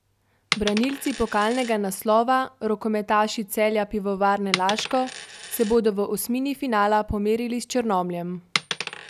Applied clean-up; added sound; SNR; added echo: none; Coin (dropping); 12 dB; none.